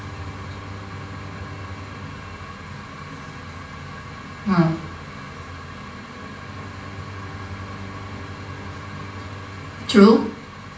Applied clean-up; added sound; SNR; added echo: none; Bowed string instrument; 15 dB; reverberation time 0.4 s.